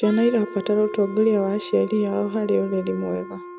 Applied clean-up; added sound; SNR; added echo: none; Wind instrument, woodwind instrument; 15 dB; none.